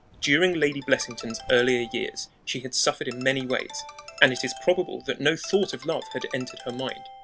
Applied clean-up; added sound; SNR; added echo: none; Ringtone; 17 dB; none.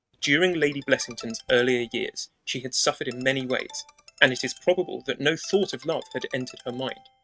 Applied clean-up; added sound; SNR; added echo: neural mask model RNNoise.